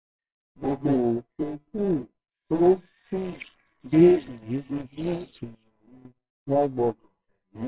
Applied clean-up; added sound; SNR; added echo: neural separator model SepFormer WHAMR!.